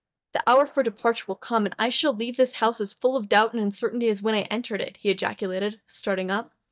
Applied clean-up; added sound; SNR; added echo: neural mask model DeepFilterNet 3.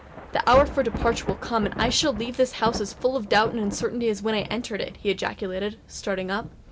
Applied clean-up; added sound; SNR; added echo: none; Thunder / Rain; 10 dB; none.